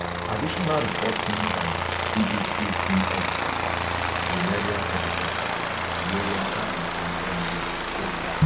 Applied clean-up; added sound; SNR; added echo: none; Aircraft; -4 dB; none.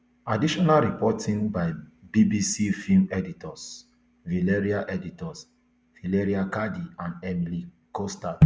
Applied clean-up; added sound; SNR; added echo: none; none; none; none.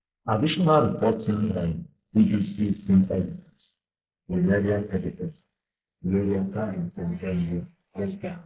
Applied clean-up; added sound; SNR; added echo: neural mask model Resemble Enhance denoiser.